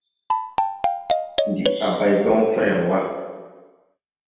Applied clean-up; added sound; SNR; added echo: none; Marimba, xylophone; 0 dB; reverberation time 1.1 s.